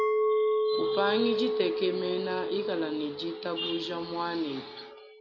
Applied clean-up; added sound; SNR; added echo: none; Chink, clink; -1 dB; none.